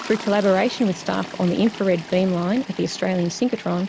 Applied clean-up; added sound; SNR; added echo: none; Toilet flush; 15 dB; none.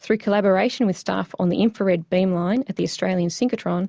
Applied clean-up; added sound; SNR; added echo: none; none; none; none.